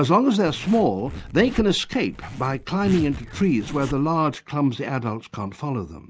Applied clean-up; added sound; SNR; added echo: none; Zipper (clothing); 13 dB; none.